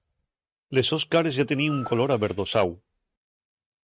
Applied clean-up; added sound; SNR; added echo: neural mask model RNNoise.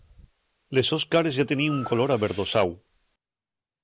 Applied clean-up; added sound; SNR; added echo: none; Breathing; 19 dB; none.